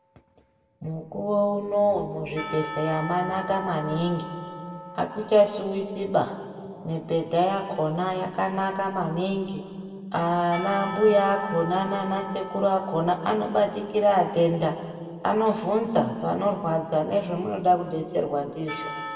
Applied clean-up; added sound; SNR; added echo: none; Church bell / Percussion; 15 dB; reverberation time 2.1 s.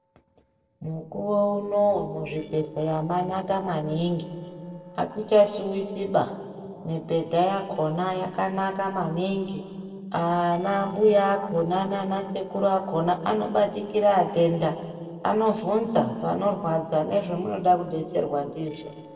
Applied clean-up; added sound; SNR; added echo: neural separator model SepFormer DNS4.